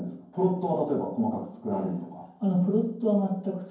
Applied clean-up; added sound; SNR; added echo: none; none; none; reverberation time 0.9 s.